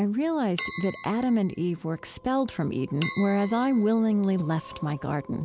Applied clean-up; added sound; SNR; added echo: none; Chink, clink; 16 dB; none.